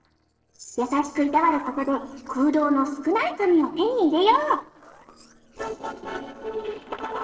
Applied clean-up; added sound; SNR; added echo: neural separator model SepFormer DNS4.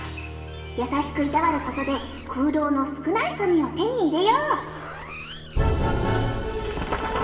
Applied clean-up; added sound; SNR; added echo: none; Zipper (clothing); 17 dB; reverberation time 1.9 s.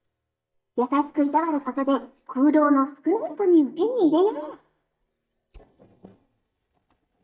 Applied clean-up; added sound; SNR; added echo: neural mask model DeepFilterNet 3.